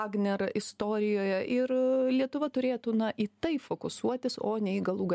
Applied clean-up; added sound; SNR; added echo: none; none; none; none.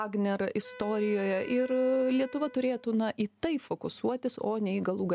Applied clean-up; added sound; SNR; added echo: none; Wind instrument, woodwind instrument; 19 dB; none.